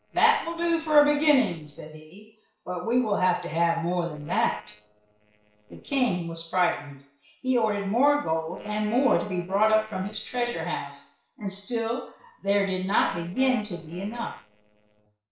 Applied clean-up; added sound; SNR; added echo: neural separator model SepFormer DNS4.